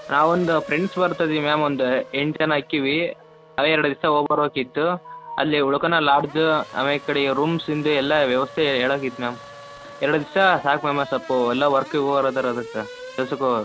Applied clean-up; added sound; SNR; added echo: none; Race car, auto racing / Accelerating, revving, vroom; 19 dB; none.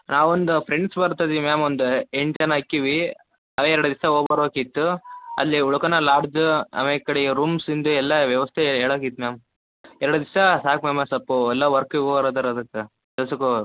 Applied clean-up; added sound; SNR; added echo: none; none; none; none.